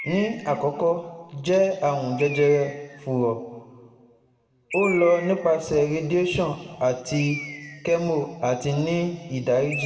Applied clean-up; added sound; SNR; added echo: none; Bird; 15 dB; reverberation time 1.7 s.